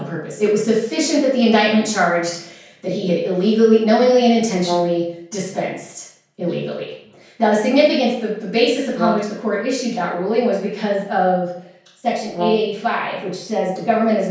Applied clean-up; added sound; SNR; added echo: none; Brass instrument; 7 dB; reverberation time 0.5 s.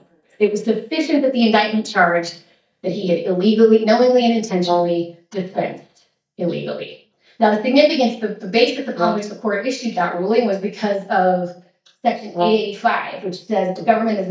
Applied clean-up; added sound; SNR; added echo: neural mask model DeepFilterNet 3.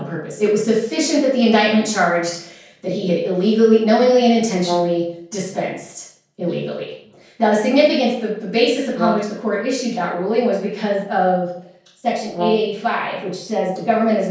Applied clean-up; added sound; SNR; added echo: neural separator model SepFormer DNS4.